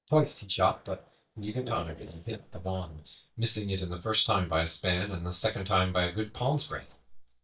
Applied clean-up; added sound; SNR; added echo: neural mask model DeepFilterNet 3.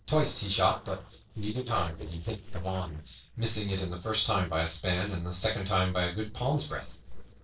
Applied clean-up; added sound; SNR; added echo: neural separator model SepFormer DNS4.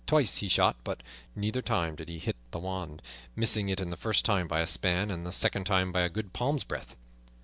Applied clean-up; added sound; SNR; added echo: none; none; none; none.